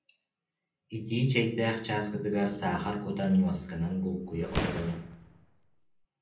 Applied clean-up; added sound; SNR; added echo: none; Fireworks; 7 dB; reverberation time 0.6 s.